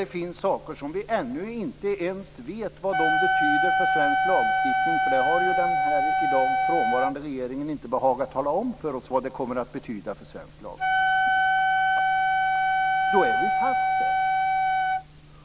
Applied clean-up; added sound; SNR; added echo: none; Wind instrument, woodwind instrument; -5 dB; none.